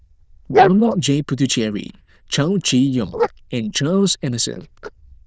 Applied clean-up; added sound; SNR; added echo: neural diffusion model UNIVERSE++.